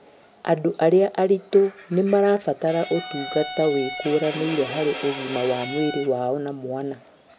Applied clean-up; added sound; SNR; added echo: none; Bowed string instrument; 10 dB; none.